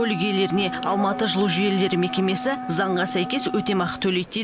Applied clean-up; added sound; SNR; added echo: none; Wind instrument, woodwind instrument; 9 dB; none.